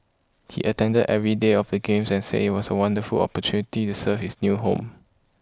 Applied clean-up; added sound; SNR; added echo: none; none; none; none.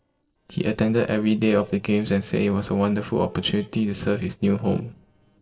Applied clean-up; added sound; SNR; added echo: neural separator model SepFormer DNS4.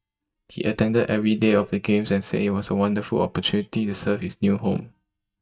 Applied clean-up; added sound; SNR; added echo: neural mask model DeepFilterNet 3.